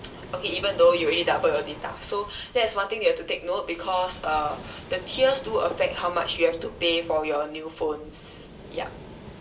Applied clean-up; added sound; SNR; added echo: none; Waves, surf; 16 dB; reverberation time 0.2 s.